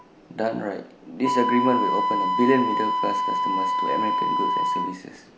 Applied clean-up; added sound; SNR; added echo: none; Wind instrument, woodwind instrument; -2 dB; none.